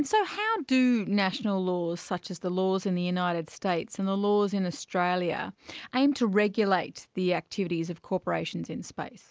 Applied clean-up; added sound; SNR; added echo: none; none; none; none.